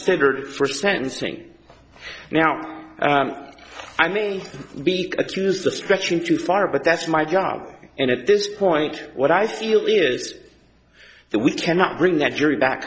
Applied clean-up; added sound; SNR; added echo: none; none; none; none.